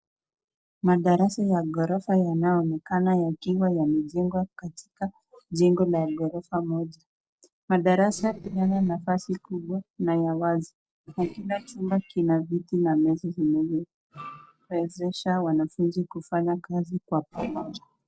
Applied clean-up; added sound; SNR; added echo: neural separator model SepFormer DNS4.